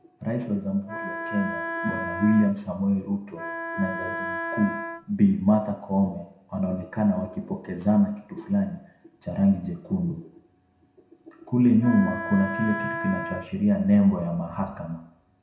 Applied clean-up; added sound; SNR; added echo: none; Wind instrument, woodwind instrument; 7 dB; reverberation time 0.5 s.